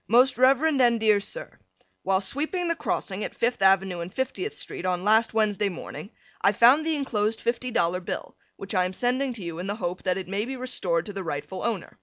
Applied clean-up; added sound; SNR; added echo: none; none; none; none.